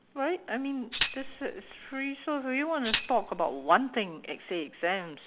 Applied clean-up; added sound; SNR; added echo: none; Tambourine; 6 dB; none.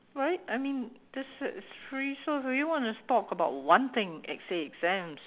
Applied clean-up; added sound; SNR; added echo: none; none; none; none.